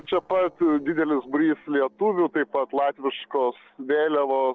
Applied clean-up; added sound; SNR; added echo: neural separator model SepFormer DNS4.